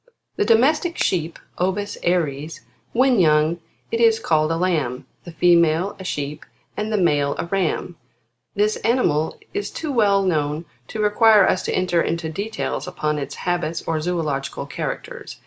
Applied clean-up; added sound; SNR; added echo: none; Finger snapping; 12 dB; none.